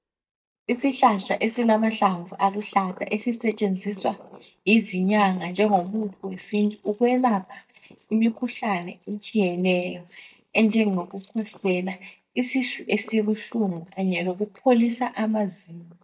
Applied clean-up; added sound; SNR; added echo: neural mask model DeepFilterNet 3.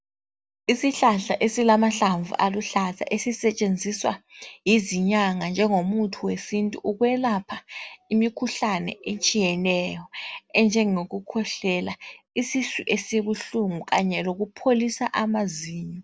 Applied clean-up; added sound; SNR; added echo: none; none; none; none.